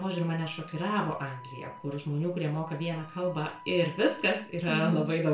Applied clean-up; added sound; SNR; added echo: none; Wind instrument, woodwind instrument; 19 dB; reverberation time 0.3 s.